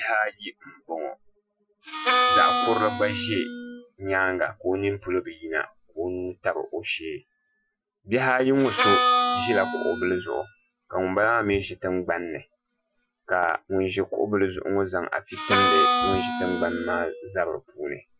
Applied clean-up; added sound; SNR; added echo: classical method Wiener filter.